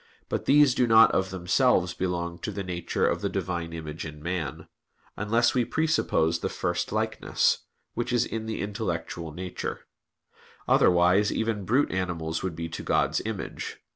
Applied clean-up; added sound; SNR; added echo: none; none; none; none.